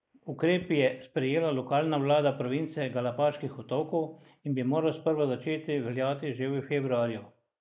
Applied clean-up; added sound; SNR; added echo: neural mask model Resemble Enhance denoiser.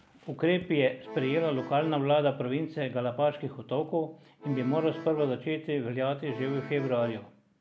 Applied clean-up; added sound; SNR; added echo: none; Accordion; 13 dB; none.